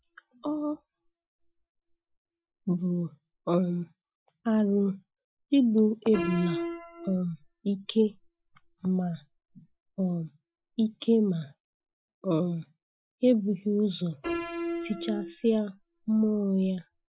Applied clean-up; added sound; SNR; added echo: classical method Wiener filter.